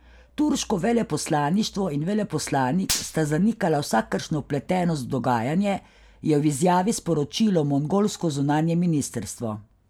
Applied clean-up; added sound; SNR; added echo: none; Gunshot, gunfire; 9 dB; none.